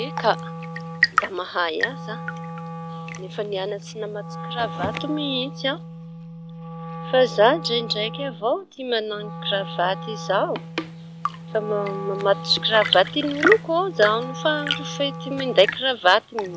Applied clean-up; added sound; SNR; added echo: none; Wind instrument, woodwind instrument + Tap / Fill (with liquid) / Trickle, dribble / Chirp, tweet / Engine; 6 dB; none.